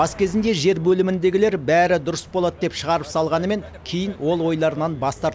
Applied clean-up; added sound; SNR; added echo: none; none; none; none.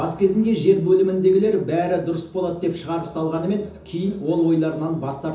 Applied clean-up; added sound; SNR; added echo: none; none; none; reverberation time 0.6 s.